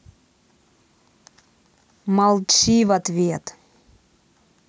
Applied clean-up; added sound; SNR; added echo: none; none; none; none.